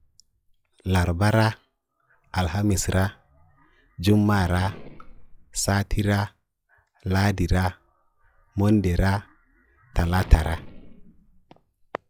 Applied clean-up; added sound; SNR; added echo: classical method log-MMSE.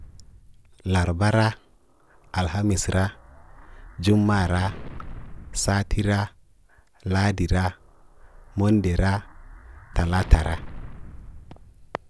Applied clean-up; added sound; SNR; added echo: none; Explosion; 17 dB; none.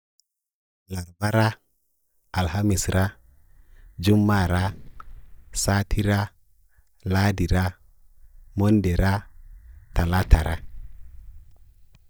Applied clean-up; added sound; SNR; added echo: neural mask model DeepFilterNet 3.